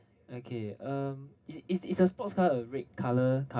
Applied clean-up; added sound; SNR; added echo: none; none; none; reverberation time 0.4 s.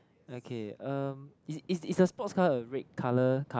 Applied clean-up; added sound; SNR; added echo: none; none; none; none.